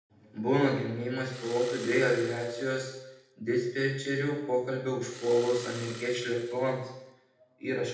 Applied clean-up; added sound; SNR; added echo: none; Engine starting; 16 dB; reverberation time 0.8 s.